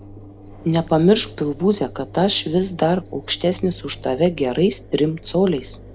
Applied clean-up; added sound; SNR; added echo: none; Engine; 18 dB; none.